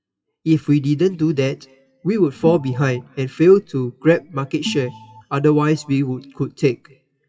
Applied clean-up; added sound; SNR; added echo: classical method WPE with log-MMSE.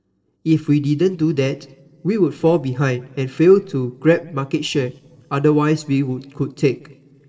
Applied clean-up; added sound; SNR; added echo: neural separator model SepFormer DNS4.